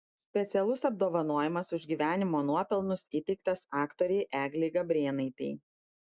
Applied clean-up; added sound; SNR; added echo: none; none; none; none.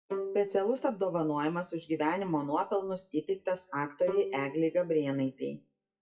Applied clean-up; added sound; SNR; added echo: classical method WPE with log-MMSE.